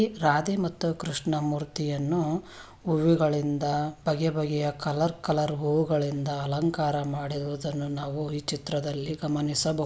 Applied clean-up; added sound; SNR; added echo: none; none; none; none.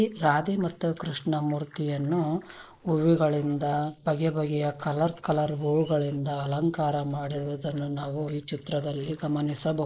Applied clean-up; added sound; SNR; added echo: neural mask model Resemble Enhance denoiser.